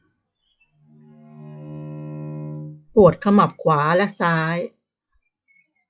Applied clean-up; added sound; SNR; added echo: classical method log-MMSE.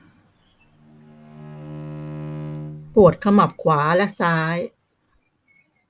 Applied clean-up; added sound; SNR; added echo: none; Bowed string instrument; 14 dB; none.